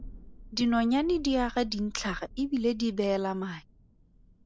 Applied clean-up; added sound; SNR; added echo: none; Thunder; 16 dB; none.